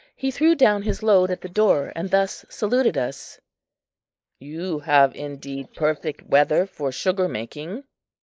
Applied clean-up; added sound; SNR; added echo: neural mask model Resemble Enhance denoiser.